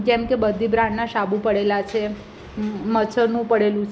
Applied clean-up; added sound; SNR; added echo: none; none; none; none.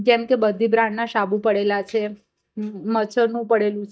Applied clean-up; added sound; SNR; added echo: neural mask model DeepFilterNet 3.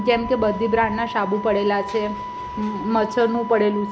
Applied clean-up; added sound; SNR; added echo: none; Wind instrument, woodwind instrument; 10 dB; none.